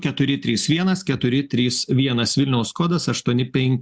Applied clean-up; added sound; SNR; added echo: none; none; none; none.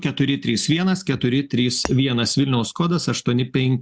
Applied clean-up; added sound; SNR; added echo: none; Shatter; 17 dB; none.